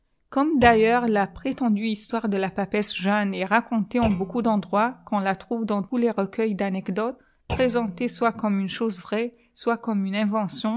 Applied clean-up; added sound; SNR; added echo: none; Thump, thud; 16 dB; none.